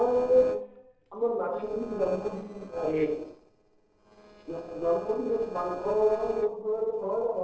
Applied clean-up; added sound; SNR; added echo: neural separator model SepFormer DNS4.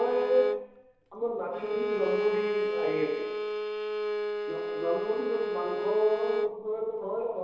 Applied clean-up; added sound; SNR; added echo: none; Bowed string instrument; 1 dB; reverberation time 1.0 s.